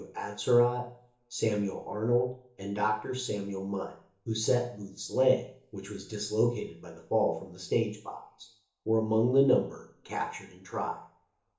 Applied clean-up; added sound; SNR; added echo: none; none; none; reverberation time 0.8 s.